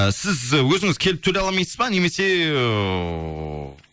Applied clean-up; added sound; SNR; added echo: none; none; none; none.